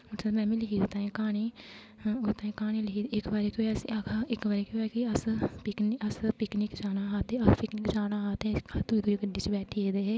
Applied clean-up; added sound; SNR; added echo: none; none; none; none.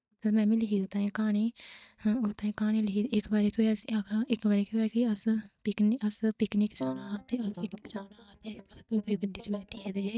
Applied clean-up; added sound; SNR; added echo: neural mask model DeepFilterNet 3.